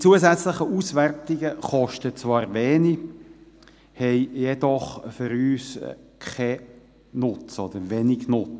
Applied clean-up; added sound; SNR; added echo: none; none; none; none.